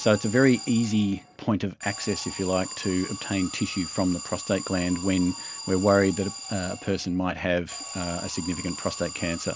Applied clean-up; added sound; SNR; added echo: none; Alarm; 11 dB; none.